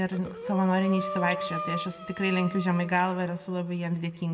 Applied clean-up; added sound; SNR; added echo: none; Breathing; 9 dB; reverberation time 1.0 s.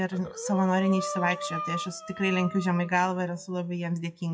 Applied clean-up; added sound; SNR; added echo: classical method WPE with log-MMSE.